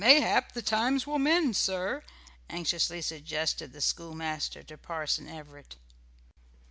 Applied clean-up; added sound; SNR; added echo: none; none; none; none.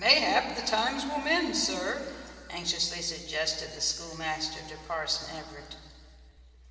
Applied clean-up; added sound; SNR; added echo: none; none; none; reverberation time 2.7 s.